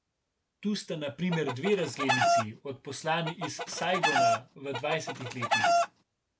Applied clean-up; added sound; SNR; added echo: none; Chicken, rooster; -4 dB; none.